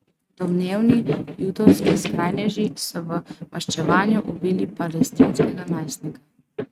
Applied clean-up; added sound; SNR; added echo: neural mask model RNNoise.